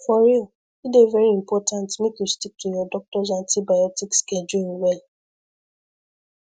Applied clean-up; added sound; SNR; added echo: none; none; none; none.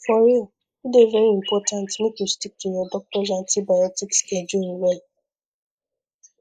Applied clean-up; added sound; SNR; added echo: neural mask model Resemble Enhance denoiser.